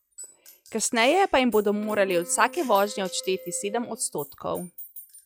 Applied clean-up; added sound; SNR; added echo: classical method log-MMSE.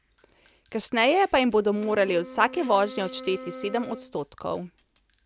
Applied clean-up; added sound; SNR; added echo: none; Wind instrument, woodwind instrument + Gunshot, gunfire; 16 dB; none.